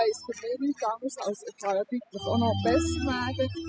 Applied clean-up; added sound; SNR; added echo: classical method spectral subtraction.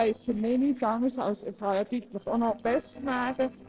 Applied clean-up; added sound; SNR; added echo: neural separator model SepFormer DNS4.